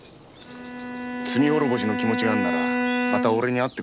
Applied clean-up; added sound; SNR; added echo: none; Bowed string instrument; 1 dB; none.